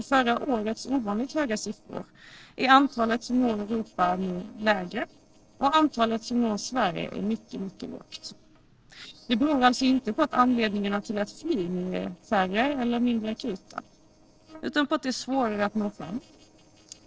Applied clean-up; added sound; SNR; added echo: neural separator model SepFormer DNS4.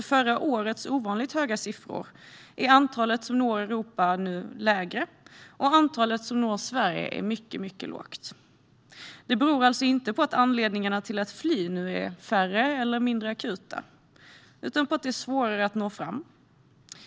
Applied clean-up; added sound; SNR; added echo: none; none; none; none.